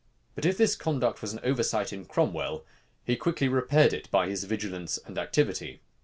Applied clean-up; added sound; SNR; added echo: none; none; none; none.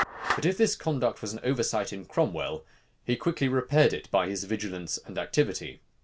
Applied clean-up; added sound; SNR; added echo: none; Clapping; 13 dB; none.